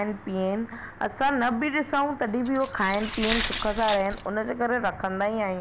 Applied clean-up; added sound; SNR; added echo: none; Glass; 7 dB; none.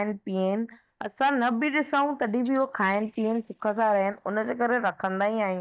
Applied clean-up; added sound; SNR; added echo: neural mask model DeepFilterNet 3.